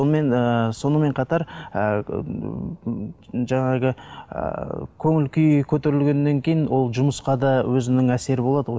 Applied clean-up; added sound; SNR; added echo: none; none; none; none.